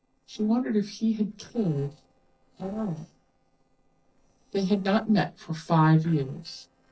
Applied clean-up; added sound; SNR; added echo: neural separator model SepFormer DNS4.